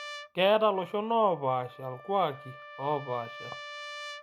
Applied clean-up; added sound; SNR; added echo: none; Trumpet; 15 dB; none.